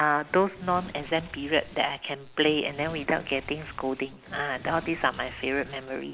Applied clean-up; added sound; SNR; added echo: none; Tearing; 17 dB; none.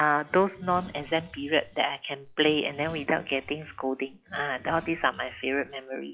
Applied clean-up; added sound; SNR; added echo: classical method log-MMSE.